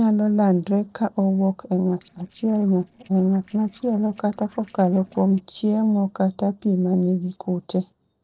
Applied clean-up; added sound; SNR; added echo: neural separator model SepFormer DNS4.